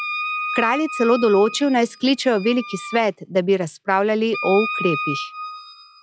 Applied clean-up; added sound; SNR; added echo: classical method log-MMSE.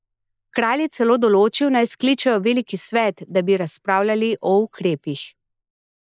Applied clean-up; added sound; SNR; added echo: neural mask model Resemble Enhance denoiser.